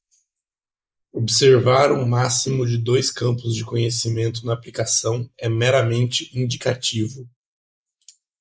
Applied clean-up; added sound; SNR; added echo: neural mask model Resemble Enhance denoiser.